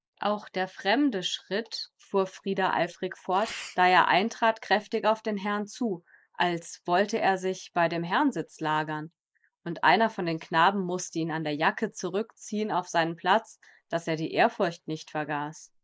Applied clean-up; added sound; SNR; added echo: neural mask model Resemble Enhance denoiser.